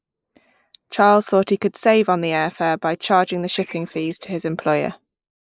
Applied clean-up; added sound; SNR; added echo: neural mask model Resemble Enhance denoiser.